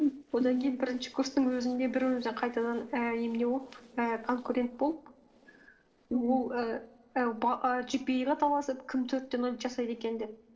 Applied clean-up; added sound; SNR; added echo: neural separator model SepFormer DNS4.